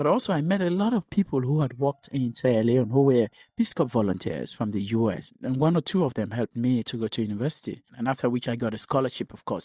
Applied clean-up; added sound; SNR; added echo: neural mask model DeepFilterNet 3.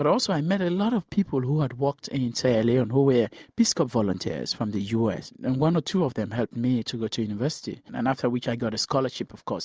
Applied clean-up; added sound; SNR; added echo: none; none; none; none.